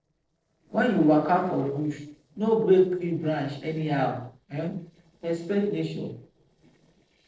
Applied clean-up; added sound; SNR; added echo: neural separator model SepFormer DNS4.